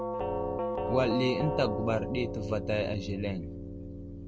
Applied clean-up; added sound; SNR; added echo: none; Doorbell; 2 dB; none.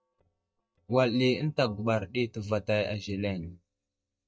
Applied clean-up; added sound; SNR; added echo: neural mask model DeepFilterNet 3.